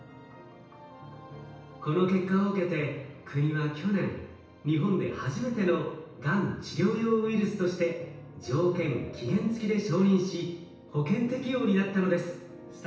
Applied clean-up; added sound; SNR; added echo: none; Piano; 20 dB; reverberation time 0.9 s.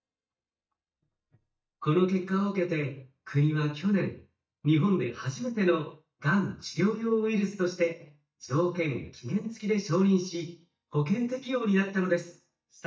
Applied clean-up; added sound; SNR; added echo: neural mask model DeepFilterNet 3.